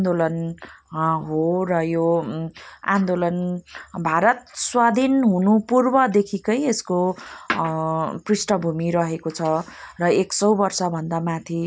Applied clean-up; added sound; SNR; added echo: none; none; none; none.